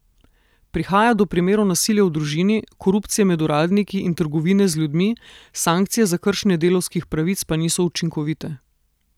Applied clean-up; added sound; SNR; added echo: none; none; none; none.